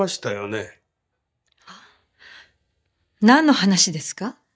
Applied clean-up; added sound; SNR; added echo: neural mask model DeepFilterNet 3.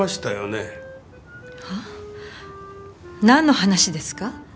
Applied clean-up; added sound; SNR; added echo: none; Wind instrument, woodwind instrument; 18 dB; none.